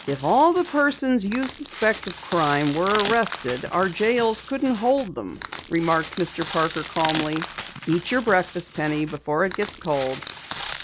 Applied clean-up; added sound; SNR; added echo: none; Crushing; 9 dB; none.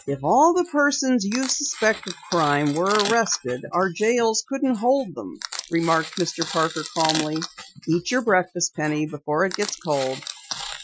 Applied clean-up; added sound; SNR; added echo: classical method Wiener filter.